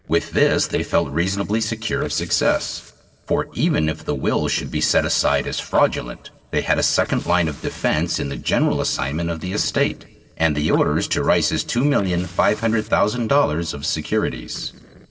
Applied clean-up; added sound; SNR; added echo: neural separator model SepFormer DNS4.